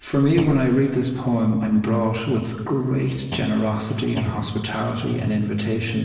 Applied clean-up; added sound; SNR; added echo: none; Thump, thud; 12 dB; reverberation time 1.2 s.